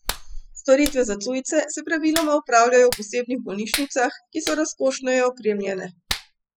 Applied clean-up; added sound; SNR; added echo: classical method spectral subtraction.